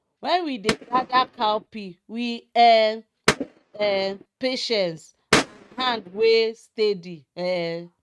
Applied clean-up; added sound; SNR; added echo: neural mask model RNNoise.